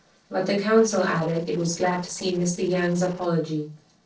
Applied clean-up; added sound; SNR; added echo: neural separator model SepFormer DNS4.